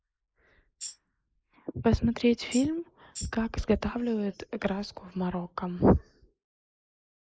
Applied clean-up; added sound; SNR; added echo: neural mask model Resemble Enhance denoiser.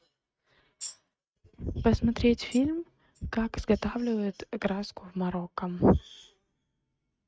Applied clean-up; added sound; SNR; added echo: neural mask model RNNoise.